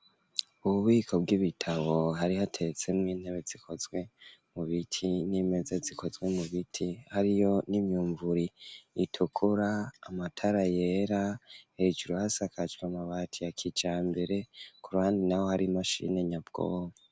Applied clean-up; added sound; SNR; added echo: none; none; none; none.